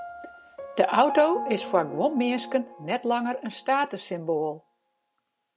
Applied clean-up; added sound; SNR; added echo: none; Piano; 13 dB; none.